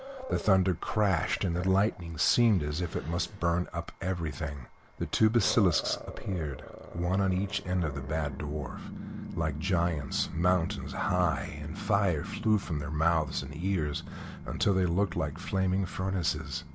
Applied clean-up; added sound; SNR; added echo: none; Growling; 12 dB; none.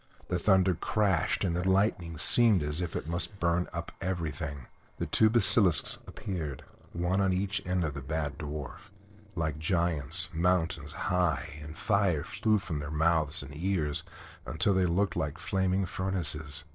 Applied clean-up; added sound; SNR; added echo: neural separator model SepFormer DNS4.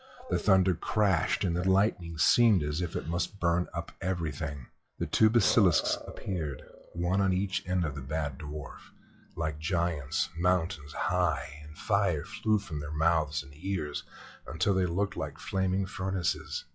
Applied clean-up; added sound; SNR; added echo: classical method log-MMSE.